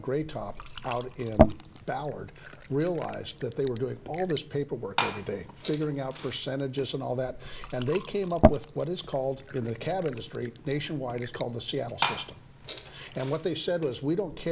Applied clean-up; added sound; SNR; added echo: none; Fill (with liquid) / Glass; 1 dB; none.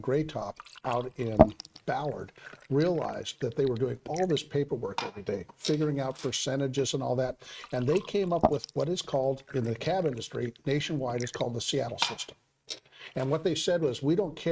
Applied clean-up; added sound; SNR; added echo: neural mask model RNNoise.